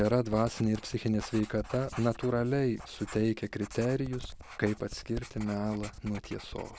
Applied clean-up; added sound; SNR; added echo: none; Writing; 14 dB; none.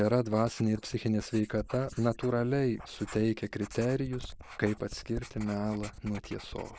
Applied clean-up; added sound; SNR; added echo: neural mask model Resemble Enhance denoiser.